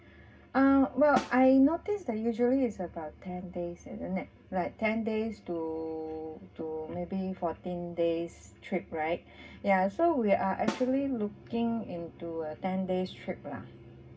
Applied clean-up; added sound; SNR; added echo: none; Snare drum; 12 dB; reverberation time 0.4 s.